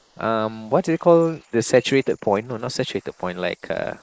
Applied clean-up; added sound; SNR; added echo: neural mask model Resemble Enhance denoiser.